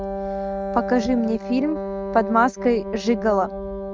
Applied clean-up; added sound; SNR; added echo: neural mask model RNNoise.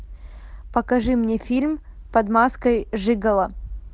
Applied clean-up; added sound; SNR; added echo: none; none; none; none.